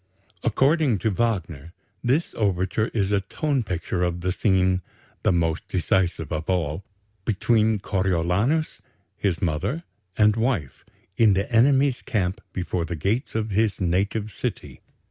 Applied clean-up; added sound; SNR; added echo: none; none; none; none.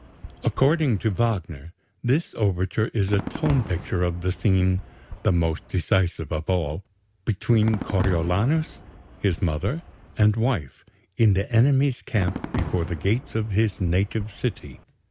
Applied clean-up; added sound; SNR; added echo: none; Fireworks; 14 dB; none.